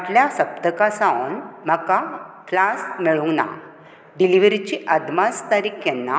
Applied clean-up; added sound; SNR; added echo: none; none; none; none.